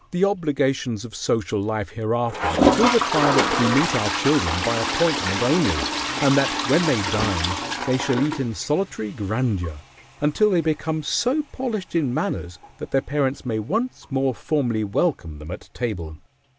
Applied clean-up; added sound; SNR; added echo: none; Toilet flush; 4 dB; none.